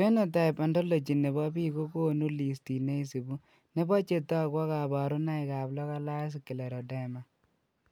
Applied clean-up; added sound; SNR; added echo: none; none; none; none.